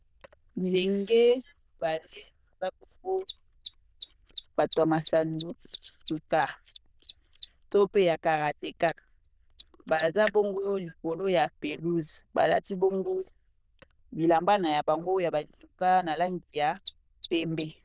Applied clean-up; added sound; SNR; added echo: neural diffusion model UNIVERSE++.